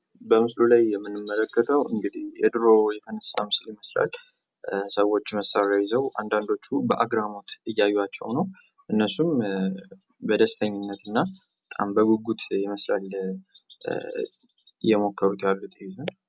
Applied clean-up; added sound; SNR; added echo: none; none; none; none.